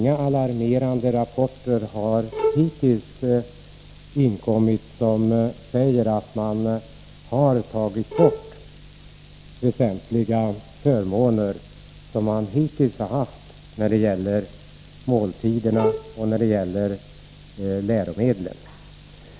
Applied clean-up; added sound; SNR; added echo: none; Bowed string instrument; 5 dB; none.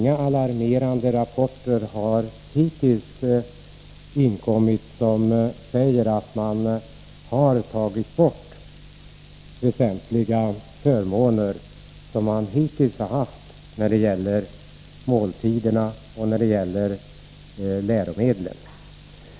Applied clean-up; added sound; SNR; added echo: none; none; none; none.